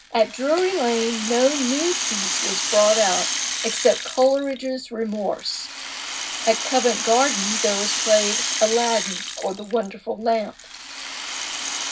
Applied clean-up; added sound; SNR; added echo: none; Rattle (instrument); 4 dB; reverberation time 0.4 s.